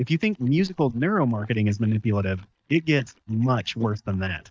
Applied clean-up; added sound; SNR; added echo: neural mask model DeepFilterNet 3.